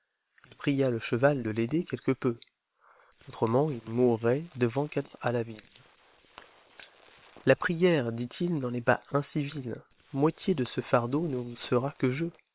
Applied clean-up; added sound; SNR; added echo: neural separator model SepFormer WHAM!.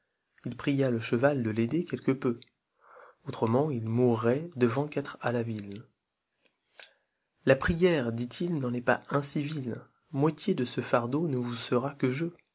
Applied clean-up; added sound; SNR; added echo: none; none; none; none.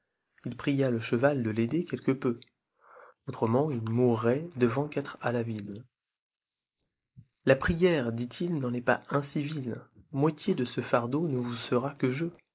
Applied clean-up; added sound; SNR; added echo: neural mask model Resemble Enhance denoiser.